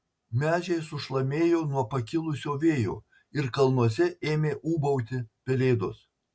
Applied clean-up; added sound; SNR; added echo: none; none; none; none.